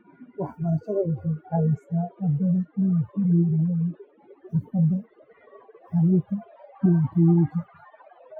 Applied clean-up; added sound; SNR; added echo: classical method Wiener filter.